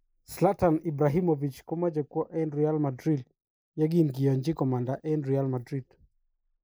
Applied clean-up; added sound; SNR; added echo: neural mask model Resemble Enhance denoiser.